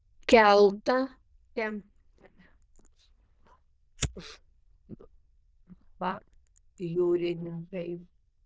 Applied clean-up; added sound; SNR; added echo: neural diffusion model UNIVERSE++.